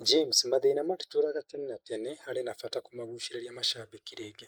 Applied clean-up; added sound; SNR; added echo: neural mask model Resemble Enhance denoiser.